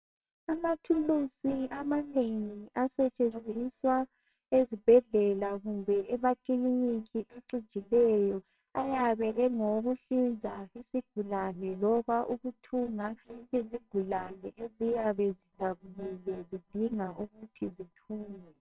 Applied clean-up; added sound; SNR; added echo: neural separator model SepFormer WHAMR!.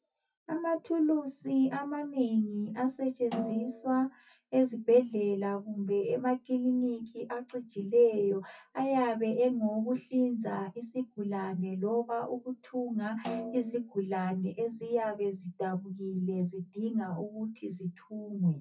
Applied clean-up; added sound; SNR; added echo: classical method WPE with log-MMSE.